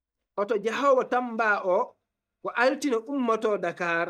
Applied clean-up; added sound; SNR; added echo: neural mask model DeepFilterNet 3.